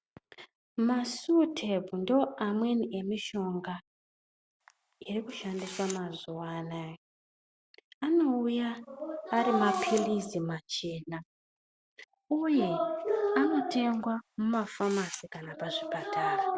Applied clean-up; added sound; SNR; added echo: none; Camera; 17 dB; none.